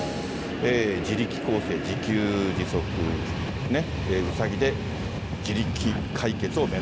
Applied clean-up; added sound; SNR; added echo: none; Train; 1 dB; none.